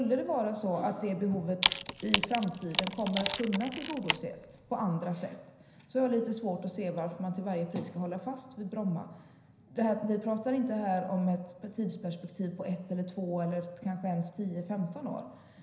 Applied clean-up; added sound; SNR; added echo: none; Wood; 0 dB; reverberation time 0.9 s.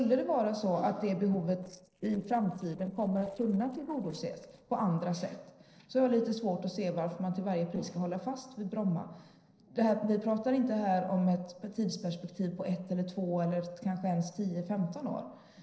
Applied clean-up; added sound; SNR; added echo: neural separator model SepFormer DNS4.